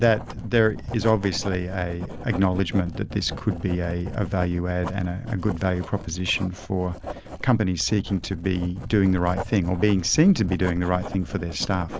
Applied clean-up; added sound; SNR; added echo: none; Writing; 11 dB; none.